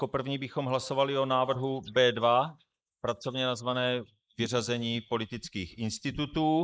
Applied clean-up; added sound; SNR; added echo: neural mask model Resemble Enhance denoiser.